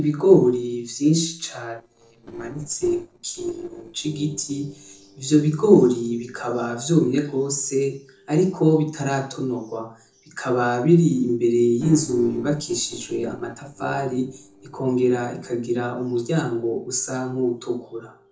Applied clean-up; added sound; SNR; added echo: neural separator model SepFormer DNS4.